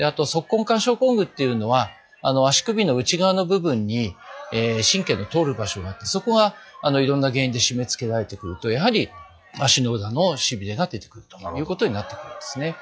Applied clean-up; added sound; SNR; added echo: classical method log-MMSE.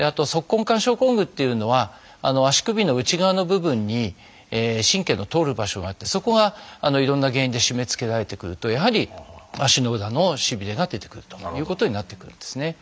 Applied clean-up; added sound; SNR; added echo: none; none; none; none.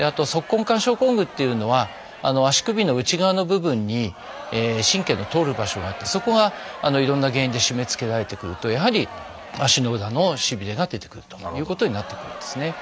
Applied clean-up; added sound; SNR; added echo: none; Crowd; 16 dB; none.